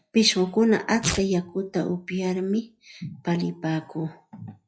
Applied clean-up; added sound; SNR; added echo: classical method log-MMSE.